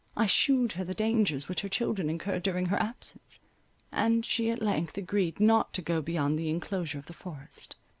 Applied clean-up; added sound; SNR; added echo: none; none; none; none.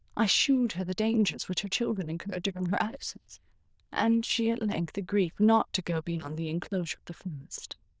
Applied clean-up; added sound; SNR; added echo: neural diffusion model UNIVERSE++.